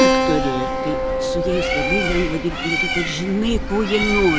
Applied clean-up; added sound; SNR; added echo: none; Bird + Keyboard (musical); -1 dB; none.